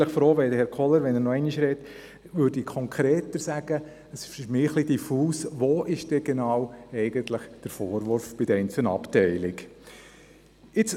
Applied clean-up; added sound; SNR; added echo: none; none; none; none.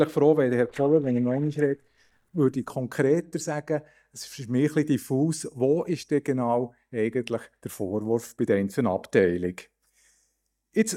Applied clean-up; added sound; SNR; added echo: neural mask model DeepFilterNet 3.